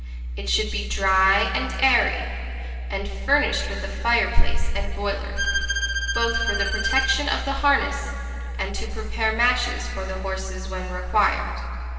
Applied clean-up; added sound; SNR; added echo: none; Bowed string instrument; 4 dB; reverberation time 2.5 s.